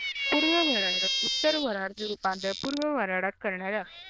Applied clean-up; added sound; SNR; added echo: neural diffusion model UNIVERSE++.